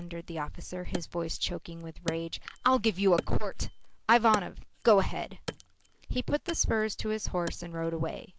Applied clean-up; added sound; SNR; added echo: none; Wood; 15 dB; none.